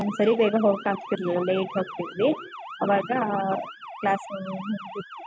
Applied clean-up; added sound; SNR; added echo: none; Motor vehicle (road) / Siren; 14 dB; none.